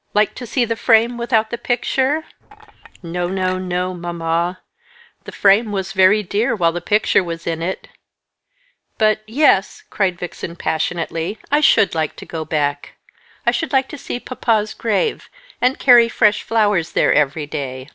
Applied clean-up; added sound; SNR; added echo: none; Chink, clink; 18 dB; none.